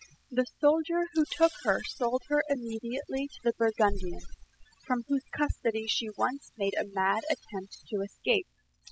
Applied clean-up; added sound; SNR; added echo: classical method spectral subtraction.